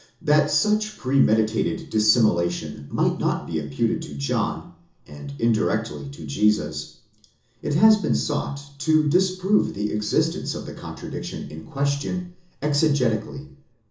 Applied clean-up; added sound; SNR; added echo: none; none; none; reverberation time 0.7 s.